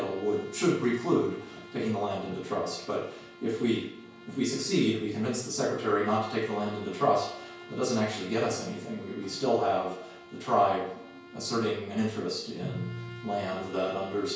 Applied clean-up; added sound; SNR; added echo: none; Bowed string instrument; 19 dB; reverberation time 0.5 s.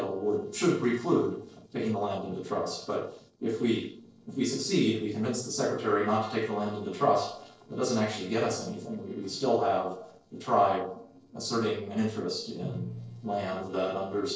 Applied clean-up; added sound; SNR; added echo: neural separator model SepFormer DNS4.